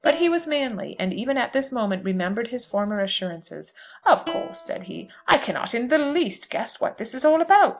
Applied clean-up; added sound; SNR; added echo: none; Plucked string instrument; 17 dB; none.